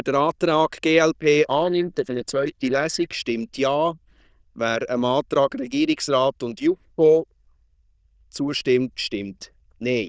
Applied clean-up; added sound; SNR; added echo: neural diffusion model UNIVERSE++.